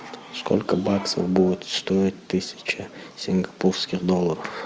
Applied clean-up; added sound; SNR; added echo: none; none; none; none.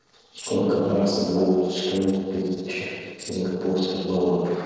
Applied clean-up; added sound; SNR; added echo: neural separator model SepFormer DNS4.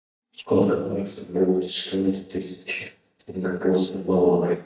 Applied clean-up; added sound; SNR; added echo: neural mask model DeepFilterNet 3.